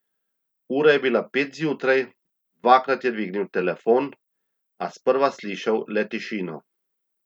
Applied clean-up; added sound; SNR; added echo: none; none; none; none.